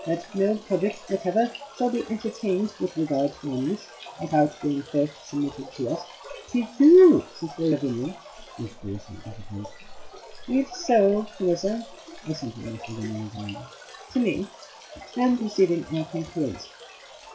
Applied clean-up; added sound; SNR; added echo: classical method WPE with log-MMSE.